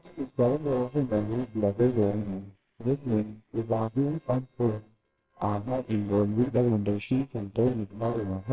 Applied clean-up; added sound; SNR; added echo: neural separator model SepFormer WHAMR!.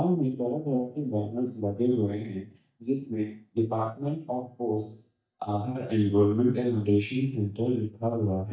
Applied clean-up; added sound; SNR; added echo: neural mask model DeepFilterNet 3.